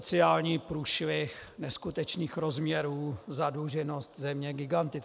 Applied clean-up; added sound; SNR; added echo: none; none; none; none.